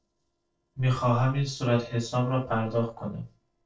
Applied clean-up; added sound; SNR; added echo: neural separator model SepFormer DNS4.